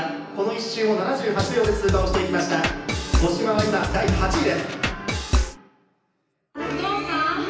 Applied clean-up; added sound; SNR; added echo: none; Drum kit; 0 dB; reverberation time 0.9 s.